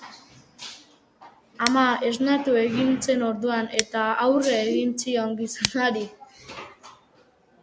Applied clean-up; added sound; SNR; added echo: none; Scissors; 13 dB; none.